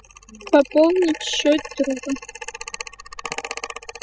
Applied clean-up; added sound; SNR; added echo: classical method spectral subtraction.